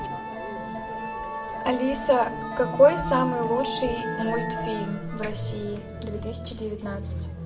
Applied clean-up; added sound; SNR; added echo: none; Musical instrument; 5 dB; reverberation time 0.4 s.